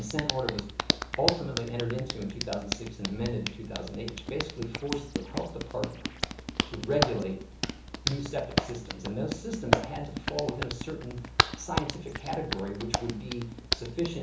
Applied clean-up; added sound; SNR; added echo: none; Hands; -1 dB; reverberation time 1.2 s.